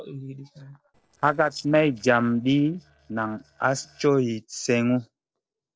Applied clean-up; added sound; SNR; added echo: neural separator model SepFormer DNS4.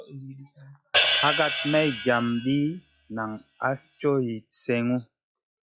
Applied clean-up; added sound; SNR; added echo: classical method log-MMSE.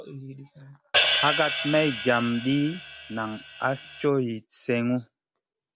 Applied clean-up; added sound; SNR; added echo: none; Hi-hat; -3 dB; none.